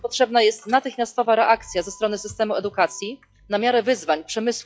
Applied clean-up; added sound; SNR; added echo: classical method log-MMSE.